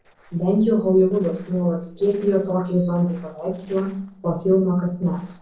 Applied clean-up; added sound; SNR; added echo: neural separator model SepFormer DNS4.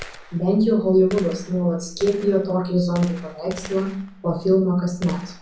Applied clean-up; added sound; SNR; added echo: none; Gunshot, gunfire; 19 dB; reverberation time 0.6 s.